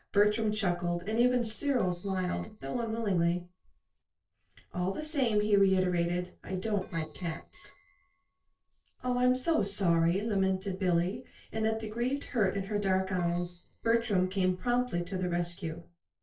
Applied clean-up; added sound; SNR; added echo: neural separator model SepFormer DNS4.